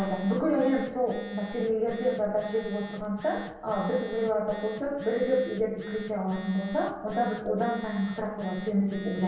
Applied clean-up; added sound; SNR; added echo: none; Telephone; 12 dB; reverberation time 0.9 s.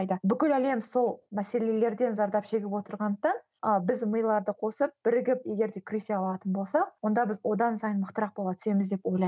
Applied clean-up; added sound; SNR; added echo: none; none; none; none.